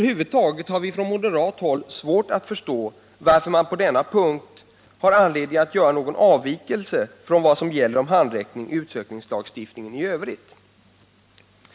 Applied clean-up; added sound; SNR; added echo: none; none; none; none.